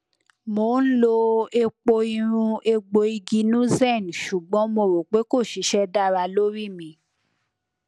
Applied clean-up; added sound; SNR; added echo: none; none; none; none.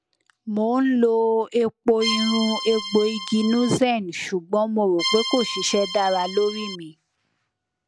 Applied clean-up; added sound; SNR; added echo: none; Accordion; 7 dB; none.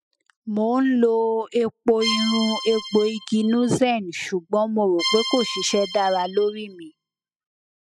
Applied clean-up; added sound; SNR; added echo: classical method spectral subtraction.